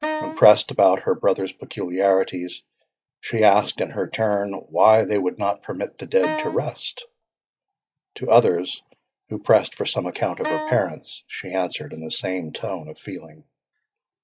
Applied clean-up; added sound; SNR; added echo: classical method log-MMSE.